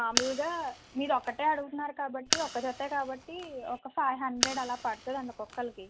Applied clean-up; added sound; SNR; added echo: none; Fire; 4 dB; none.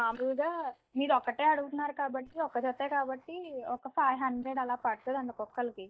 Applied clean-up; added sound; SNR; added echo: neural mask model DeepFilterNet 3.